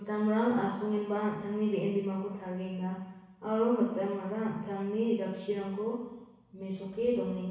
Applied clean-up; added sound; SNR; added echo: none; none; none; reverberation time 1.1 s.